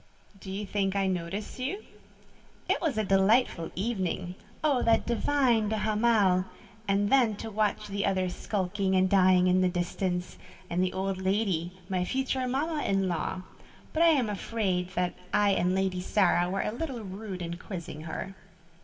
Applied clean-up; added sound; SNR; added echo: none; none; none; reverberation time 2.8 s.